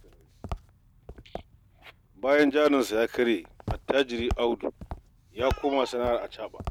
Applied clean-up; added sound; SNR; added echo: none; Walk, footsteps; 12 dB; none.